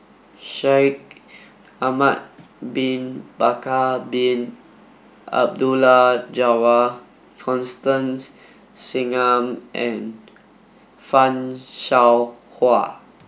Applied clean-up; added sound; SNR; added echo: none; none; none; none.